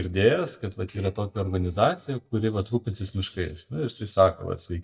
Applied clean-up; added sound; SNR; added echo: neural mask model DeepFilterNet 3.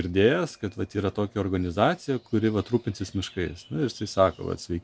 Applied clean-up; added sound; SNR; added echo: none; none; none; none.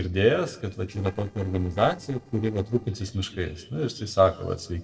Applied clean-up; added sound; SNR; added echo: neural separator model SepFormer DNS4.